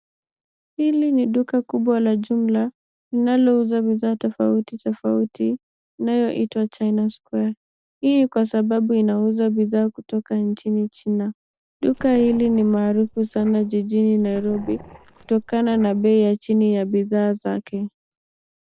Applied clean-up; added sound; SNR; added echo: neural separator model SepFormer DNS4.